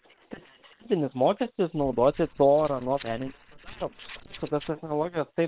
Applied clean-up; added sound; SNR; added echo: neural separator model SepFormer WHAM!.